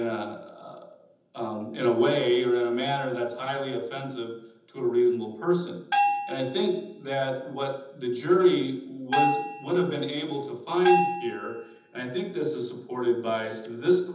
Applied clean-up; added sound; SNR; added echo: none; Bell; 2 dB; reverberation time 0.8 s.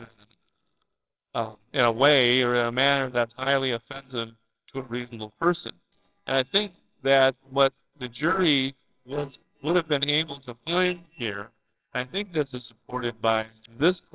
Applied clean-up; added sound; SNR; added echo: neural separator model SepFormer WHAMR!.